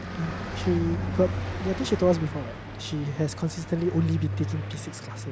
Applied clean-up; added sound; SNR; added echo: none; Car passing by; 4 dB; none.